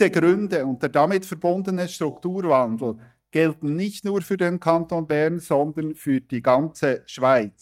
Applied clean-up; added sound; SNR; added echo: neural mask model DeepFilterNet 3.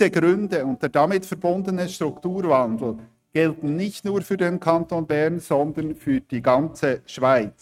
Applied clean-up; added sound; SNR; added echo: neural mask model RNNoise.